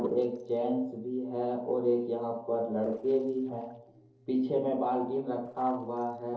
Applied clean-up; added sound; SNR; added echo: neural separator model SepFormer DNS4.